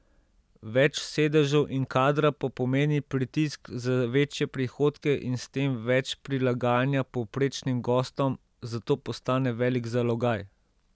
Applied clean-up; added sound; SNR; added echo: none; none; none; none.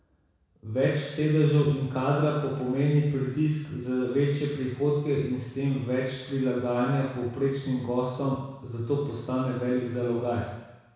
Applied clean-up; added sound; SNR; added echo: none; none; none; reverberation time 1.1 s.